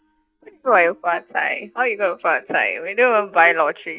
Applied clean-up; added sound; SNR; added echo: neural mask model DeepFilterNet 3.